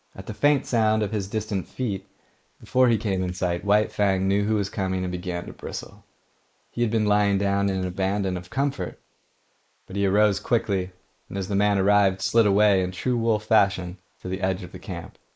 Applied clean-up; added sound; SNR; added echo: neural mask model Resemble Enhance denoiser.